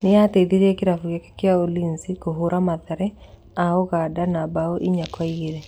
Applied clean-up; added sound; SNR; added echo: none; none; none; none.